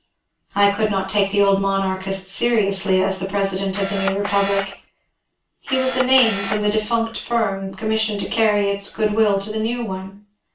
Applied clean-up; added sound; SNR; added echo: none; Camera; 7 dB; reverberation time 0.3 s.